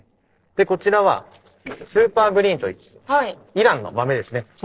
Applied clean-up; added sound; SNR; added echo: neural separator model SepFormer DNS4.